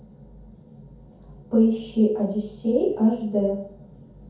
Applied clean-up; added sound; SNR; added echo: none; none; none; reverberation time 0.6 s.